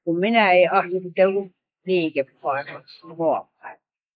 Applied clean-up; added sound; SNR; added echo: neural mask model Resemble Enhance denoiser.